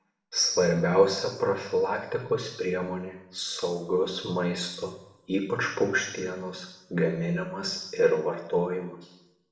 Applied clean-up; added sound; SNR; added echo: none; none; none; reverberation time 0.8 s.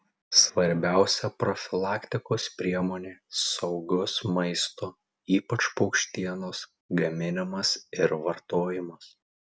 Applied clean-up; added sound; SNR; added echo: none; none; none; none.